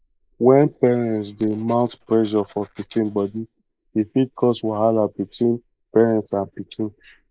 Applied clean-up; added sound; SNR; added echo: neural mask model Resemble Enhance denoiser.